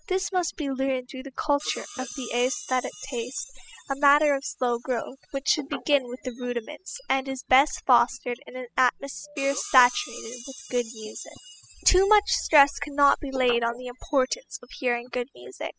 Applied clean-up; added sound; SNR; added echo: classical method spectral subtraction.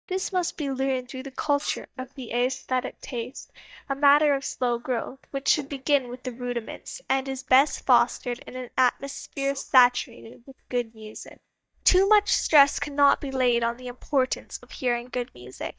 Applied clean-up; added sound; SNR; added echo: neural mask model DeepFilterNet 3.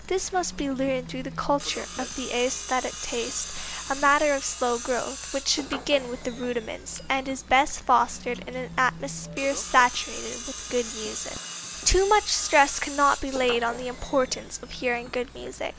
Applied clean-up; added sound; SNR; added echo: none; Tools; 12 dB; none.